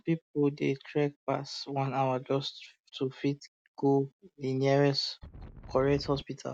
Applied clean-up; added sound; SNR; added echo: none; Wind; 14 dB; none.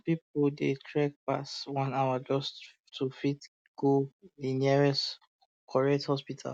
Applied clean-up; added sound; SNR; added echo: none; none; none; none.